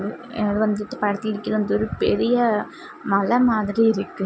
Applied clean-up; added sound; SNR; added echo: none; none; none; none.